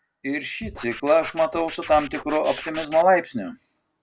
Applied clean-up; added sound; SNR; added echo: none; Scratching (performance technique); 14 dB; none.